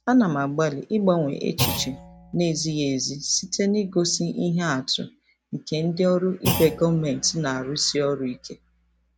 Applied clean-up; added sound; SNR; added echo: none; Thump, thud; 12 dB; none.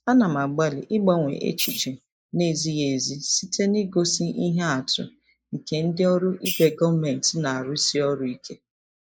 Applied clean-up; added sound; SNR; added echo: neural mask model Resemble Enhance denoiser.